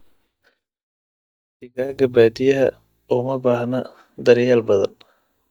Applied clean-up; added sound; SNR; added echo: neural mask model DeepFilterNet 3.